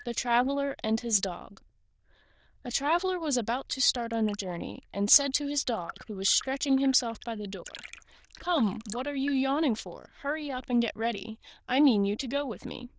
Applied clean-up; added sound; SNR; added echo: neural diffusion model UNIVERSE++.